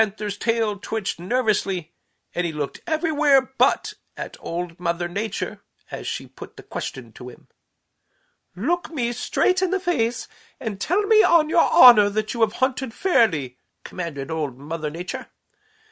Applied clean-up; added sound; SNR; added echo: none; none; none; none.